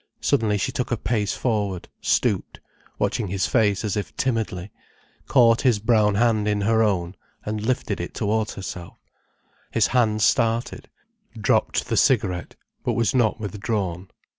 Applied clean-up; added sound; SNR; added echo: none; none; none; none.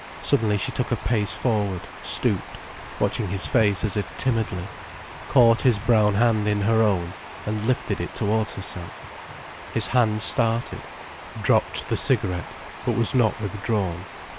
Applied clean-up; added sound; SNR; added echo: none; Water; 13 dB; none.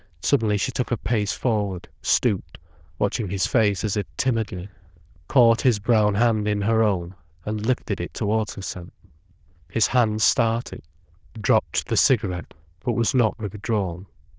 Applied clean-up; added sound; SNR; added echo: neural diffusion model UNIVERSE++.